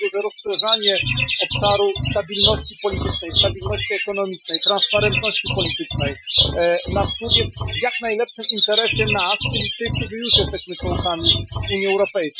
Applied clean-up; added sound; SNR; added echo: classical method Wiener filter.